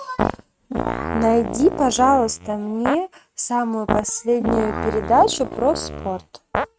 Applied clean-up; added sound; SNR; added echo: neural mask model RNNoise.